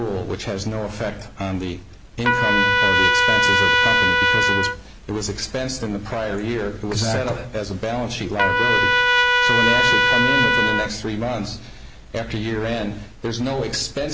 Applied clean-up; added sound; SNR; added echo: none; Trumpet; -4 dB; none.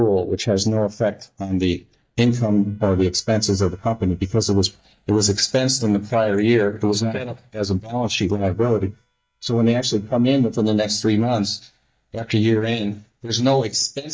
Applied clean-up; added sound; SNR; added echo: neural mask model DeepFilterNet 3.